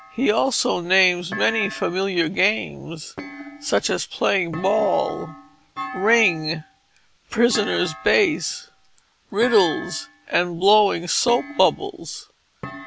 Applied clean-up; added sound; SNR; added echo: none; Thump, thud; 15 dB; none.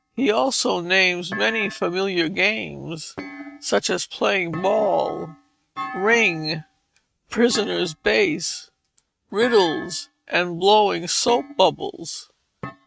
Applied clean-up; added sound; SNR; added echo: neural mask model RNNoise.